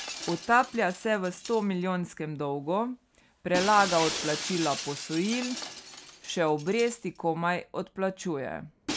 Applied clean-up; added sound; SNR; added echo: none; Shatter; 10 dB; none.